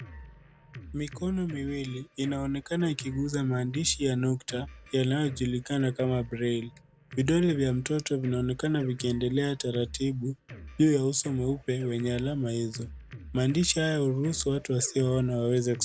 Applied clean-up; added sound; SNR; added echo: none; Drum kit; 18 dB; none.